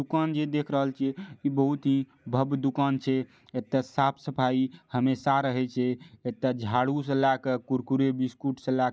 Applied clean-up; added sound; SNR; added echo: none; none; none; none.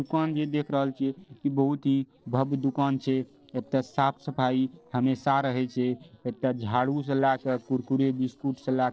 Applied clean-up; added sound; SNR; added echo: neural separator model SepFormer DNS4.